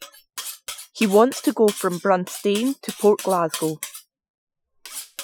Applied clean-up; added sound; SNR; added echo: classical method Wiener filter.